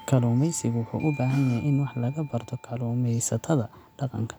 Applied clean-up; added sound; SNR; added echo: none; Gasp + Doorbell; 20 dB; none.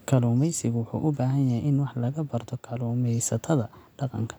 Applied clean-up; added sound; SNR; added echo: none; none; none; none.